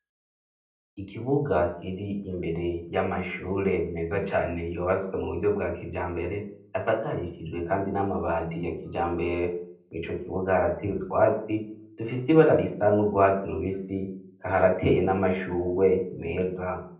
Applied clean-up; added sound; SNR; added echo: none; none; none; reverberation time 0.6 s.